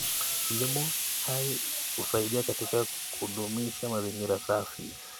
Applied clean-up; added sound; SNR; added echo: none; Explosion; 1 dB; none.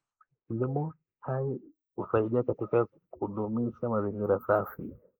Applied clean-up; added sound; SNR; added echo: neural mask model Resemble Enhance denoiser.